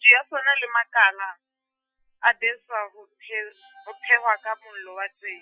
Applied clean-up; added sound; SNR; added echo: classical method Wiener filter.